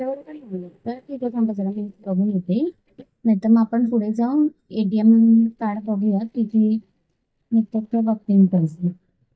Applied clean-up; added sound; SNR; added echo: neural mask model DeepFilterNet 3.